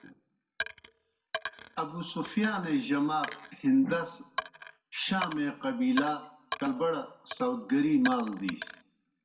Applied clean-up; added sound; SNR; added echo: none; Coin (dropping); 11 dB; reverberation time 0.6 s.